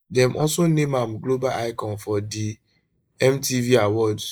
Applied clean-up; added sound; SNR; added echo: neural mask model Resemble Enhance denoiser.